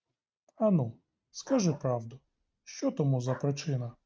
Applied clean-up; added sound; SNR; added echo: neural mask model RNNoise.